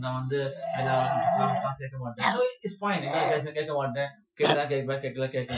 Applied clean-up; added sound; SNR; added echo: classical method Wiener filter.